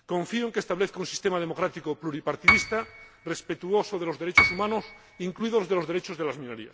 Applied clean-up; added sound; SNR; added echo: none; Piano; -2 dB; none.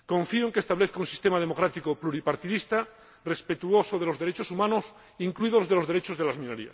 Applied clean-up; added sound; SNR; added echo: none; none; none; none.